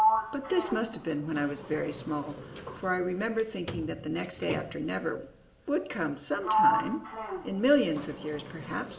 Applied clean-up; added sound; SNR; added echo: none; Sliding door; 3 dB; reverberation time 0.6 s.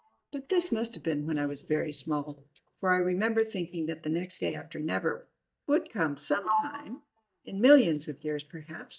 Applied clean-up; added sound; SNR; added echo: neural mask model DeepFilterNet 3.